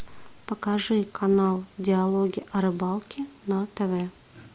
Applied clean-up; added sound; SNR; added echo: none; none; none; none.